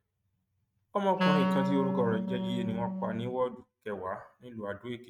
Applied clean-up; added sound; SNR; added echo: neural mask model RNNoise.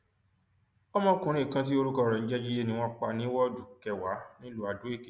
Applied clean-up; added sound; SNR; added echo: none; none; none; none.